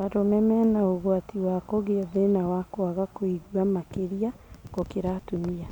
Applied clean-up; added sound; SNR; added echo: none; none; none; none.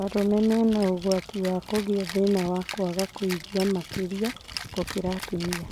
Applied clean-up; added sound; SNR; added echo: none; Rattle (instrument); 13 dB; none.